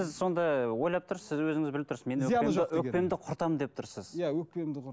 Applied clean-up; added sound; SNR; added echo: none; none; none; none.